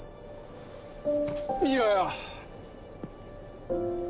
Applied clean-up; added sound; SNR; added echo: none; none; none; none.